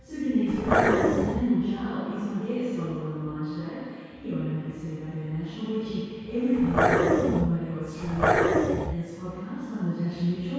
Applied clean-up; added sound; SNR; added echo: none; Growling; -5 dB; reverberation time 2.0 s.